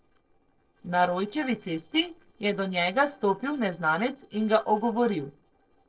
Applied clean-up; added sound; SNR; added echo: neural separator model SepFormer DNS4.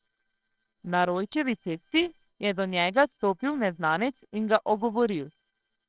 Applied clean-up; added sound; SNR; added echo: neural separator model SepFormer WHAMR!.